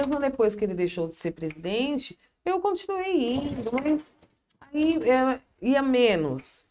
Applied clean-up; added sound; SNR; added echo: neural mask model RNNoise.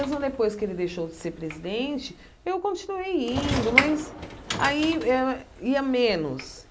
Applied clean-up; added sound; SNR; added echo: none; Sliding door / Train; 6 dB; none.